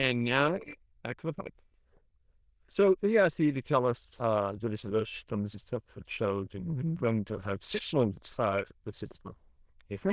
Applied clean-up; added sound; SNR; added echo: neural diffusion model UNIVERSE++.